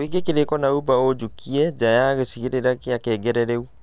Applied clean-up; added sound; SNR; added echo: none; none; none; none.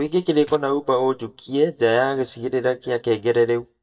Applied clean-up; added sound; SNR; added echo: neural mask model DeepFilterNet 3.